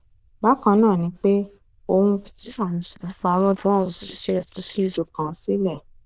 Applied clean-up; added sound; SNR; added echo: neural diffusion model UNIVERSE++.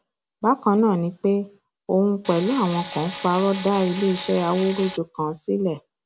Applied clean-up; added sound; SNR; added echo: none; Tools; 13 dB; none.